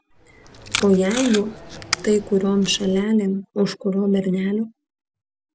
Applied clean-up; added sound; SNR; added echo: none; Packing tape, duct tape; 10 dB; none.